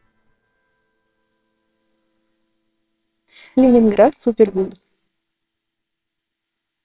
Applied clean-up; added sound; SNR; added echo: neural separator model SepFormer WHAMR!.